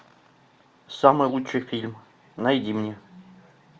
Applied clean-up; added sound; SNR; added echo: none; none; none; none.